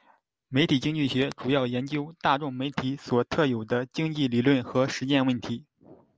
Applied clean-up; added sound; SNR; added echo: none; none; none; none.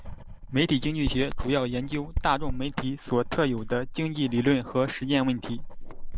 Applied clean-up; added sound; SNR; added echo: none; Writing; 7 dB; none.